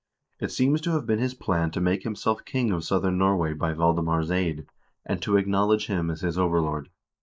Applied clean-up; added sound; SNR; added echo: neural mask model Resemble Enhance denoiser.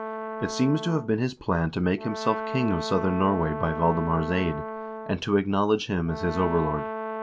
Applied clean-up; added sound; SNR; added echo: none; Brass instrument; 8 dB; none.